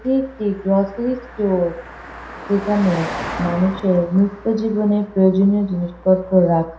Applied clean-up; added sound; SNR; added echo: none; Car passing by; 15 dB; reverberation time 0.5 s.